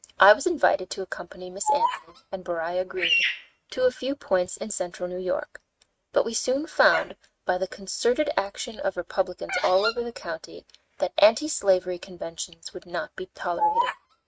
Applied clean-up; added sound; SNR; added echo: neural mask model RNNoise.